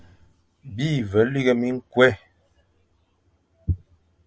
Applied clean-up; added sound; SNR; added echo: none; none; none; none.